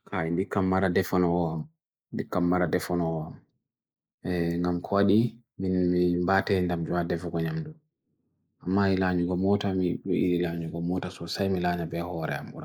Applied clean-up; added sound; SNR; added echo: neural mask model Resemble Enhance denoiser.